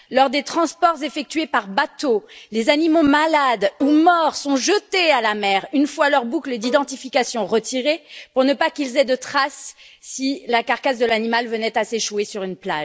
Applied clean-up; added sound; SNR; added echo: none; Bowed string instrument; 20 dB; none.